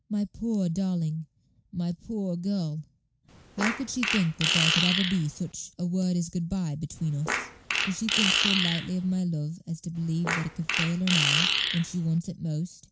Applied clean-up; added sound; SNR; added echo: none; Fart; -1 dB; none.